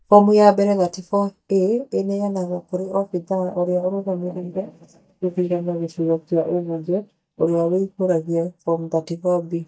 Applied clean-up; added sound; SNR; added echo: neural mask model DeepFilterNet 3.